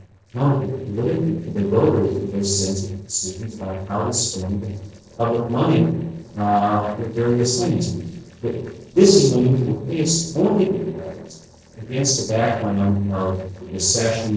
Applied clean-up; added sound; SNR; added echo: neural separator model SepFormer DNS4.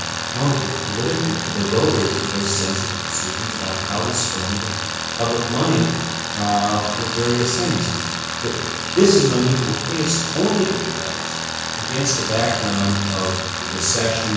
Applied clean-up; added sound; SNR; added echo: none; Tools; 4 dB; reverberation time 1.0 s.